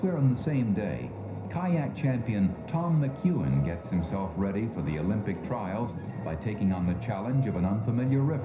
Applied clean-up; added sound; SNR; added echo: none; none; none; reverberation time 0.5 s.